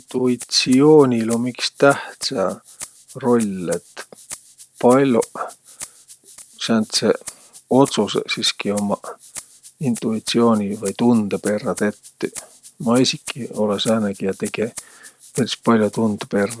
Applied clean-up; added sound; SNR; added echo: none; Rattle (instrument); 16 dB; none.